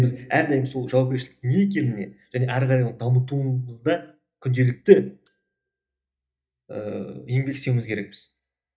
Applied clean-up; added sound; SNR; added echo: neural mask model DeepFilterNet 3.